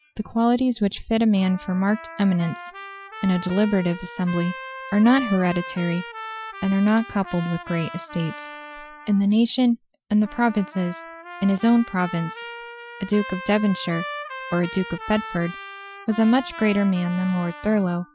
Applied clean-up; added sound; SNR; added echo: classical method Wiener filter.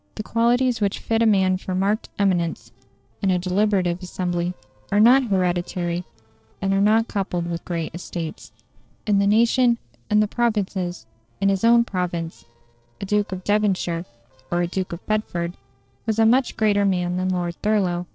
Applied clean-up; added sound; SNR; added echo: neural separator model SepFormer DNS4.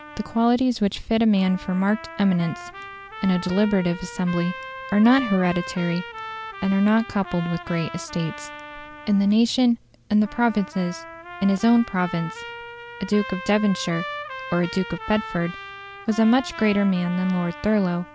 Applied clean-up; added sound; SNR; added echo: none; Trumpet; 14 dB; none.